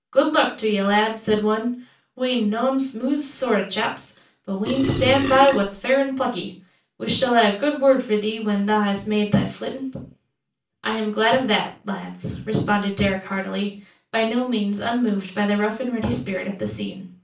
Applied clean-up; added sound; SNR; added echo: none; Burping, eructation; 5 dB; reverberation time 0.3 s.